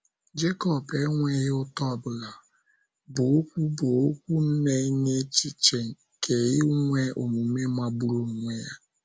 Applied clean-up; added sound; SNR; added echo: none; none; none; none.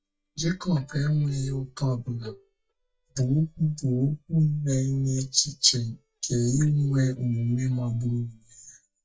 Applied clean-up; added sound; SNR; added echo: neural mask model DeepFilterNet 3.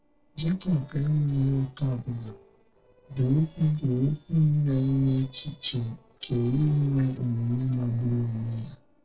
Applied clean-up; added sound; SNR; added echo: neural separator model SepFormer DNS4.